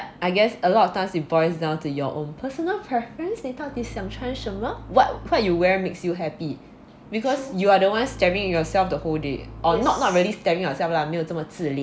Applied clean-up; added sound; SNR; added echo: none; Bowed string instrument; 17 dB; none.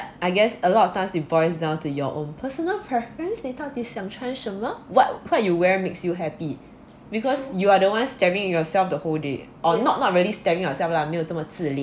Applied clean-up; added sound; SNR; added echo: none; none; none; none.